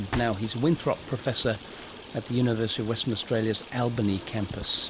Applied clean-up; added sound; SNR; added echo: none; Stream + Drawer open or close; 12 dB; none.